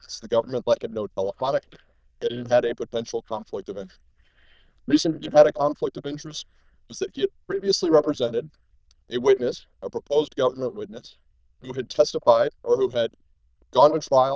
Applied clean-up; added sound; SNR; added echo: neural diffusion model UNIVERSE++.